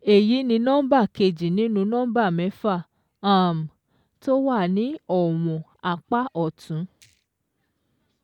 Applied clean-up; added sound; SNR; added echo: none; none; none; none.